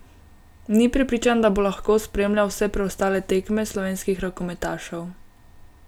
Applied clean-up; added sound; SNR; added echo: none; none; none; none.